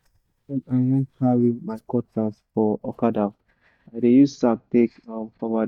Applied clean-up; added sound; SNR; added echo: neural mask model DeepFilterNet 3.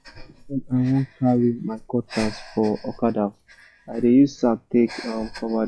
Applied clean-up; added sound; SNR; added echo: classical method log-MMSE.